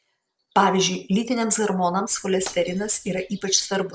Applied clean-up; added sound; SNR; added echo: neural separator model SepFormer DNS4.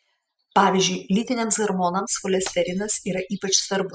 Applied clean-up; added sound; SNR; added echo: classical method spectral subtraction.